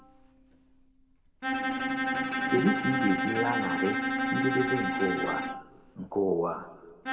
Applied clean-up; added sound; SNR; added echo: none; Bowed string instrument; -1 dB; reverberation time 1.5 s.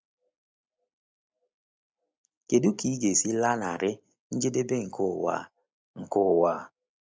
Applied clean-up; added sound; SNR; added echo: none; none; none; none.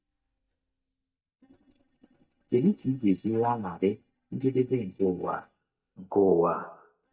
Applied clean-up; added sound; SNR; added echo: neural mask model DeepFilterNet 3.